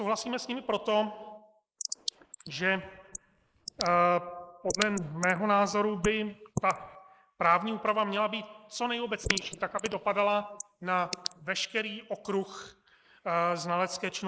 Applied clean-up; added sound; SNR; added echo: neural mask model Resemble Enhance denoiser.